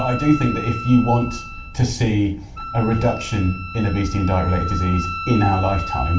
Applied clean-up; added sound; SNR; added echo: none; Wind instrument, woodwind instrument; 11 dB; reverberation time 0.3 s.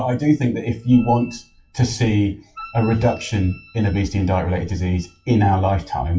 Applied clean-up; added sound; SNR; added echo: classical method WPE with log-MMSE.